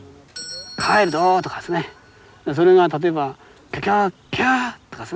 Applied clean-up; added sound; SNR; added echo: none; Doorbell; 20 dB; none.